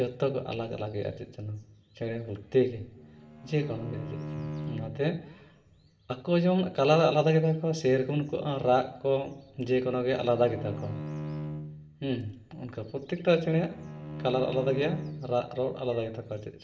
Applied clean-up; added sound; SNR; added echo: none; Bowed string instrument; 11 dB; reverberation time 0.6 s.